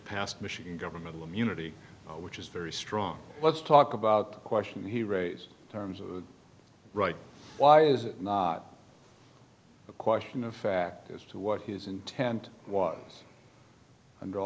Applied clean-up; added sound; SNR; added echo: none; none; none; none.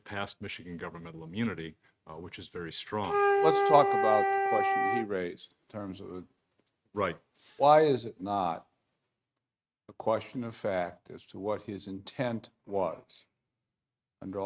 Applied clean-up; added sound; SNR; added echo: neural mask model RNNoise.